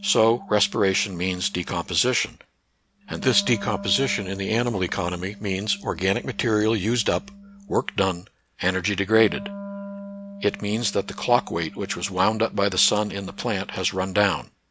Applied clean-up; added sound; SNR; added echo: none; Wind instrument, woodwind instrument; 16 dB; none.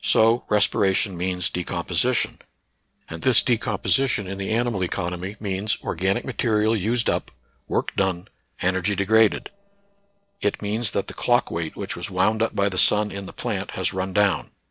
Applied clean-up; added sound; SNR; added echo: neural separator model SepFormer DNS4.